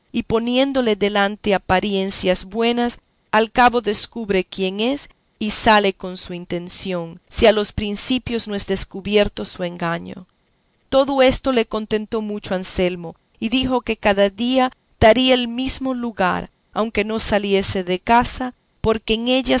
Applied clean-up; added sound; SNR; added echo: none; none; none; none.